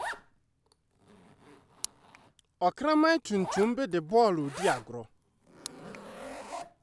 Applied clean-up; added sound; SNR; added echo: none; Zipper (clothing); 13 dB; none.